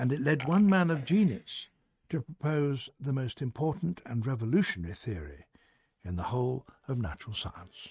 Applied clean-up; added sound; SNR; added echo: neural mask model RNNoise.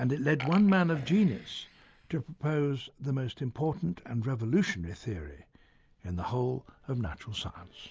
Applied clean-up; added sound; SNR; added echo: none; Burping, eructation; 15 dB; none.